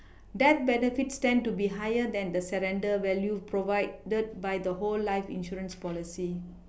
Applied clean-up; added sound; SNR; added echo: none; none; none; none.